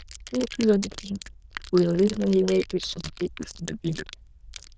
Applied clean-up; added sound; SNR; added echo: neural diffusion model UNIVERSE++.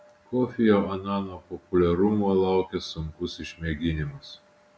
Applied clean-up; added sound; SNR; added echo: none; none; none; none.